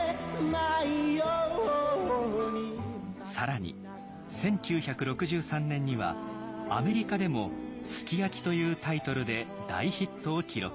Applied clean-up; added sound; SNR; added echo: none; Doorbell; 14 dB; none.